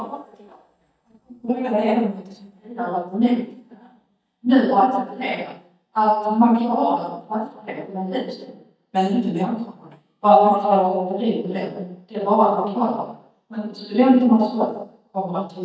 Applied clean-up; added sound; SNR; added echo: neural mask model DeepFilterNet 3.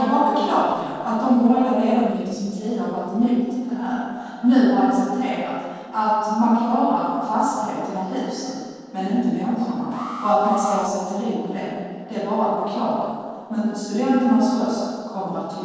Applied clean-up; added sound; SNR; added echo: neural separator model SepFormer DNS4.